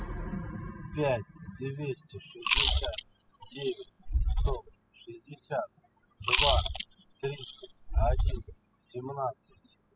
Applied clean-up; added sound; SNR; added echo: classical method spectral subtraction.